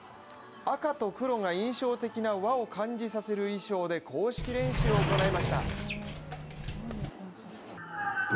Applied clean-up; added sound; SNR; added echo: none; Sliding door; -1 dB; none.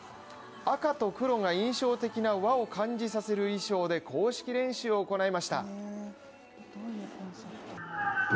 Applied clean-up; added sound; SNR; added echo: none; none; none; none.